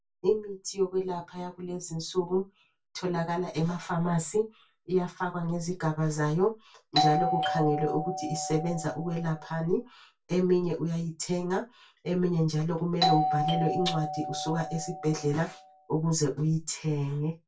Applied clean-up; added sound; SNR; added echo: none; Doorbell; 2 dB; reverberation time 0.2 s.